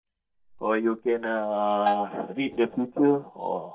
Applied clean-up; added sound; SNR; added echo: neural mask model DeepFilterNet 3.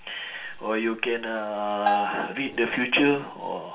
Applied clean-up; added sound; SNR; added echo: none; Bell; 4 dB; reverberation time 0.5 s.